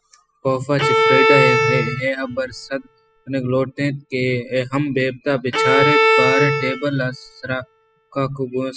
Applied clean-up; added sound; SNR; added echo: classical method spectral subtraction.